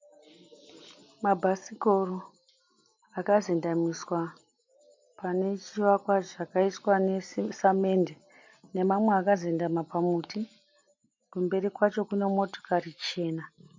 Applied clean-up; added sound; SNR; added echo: none; none; none; none.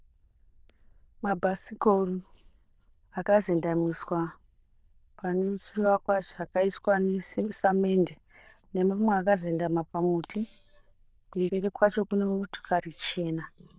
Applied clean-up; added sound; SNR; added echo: neural diffusion model UNIVERSE++.